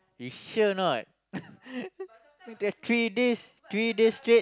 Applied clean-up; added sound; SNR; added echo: none; none; none; none.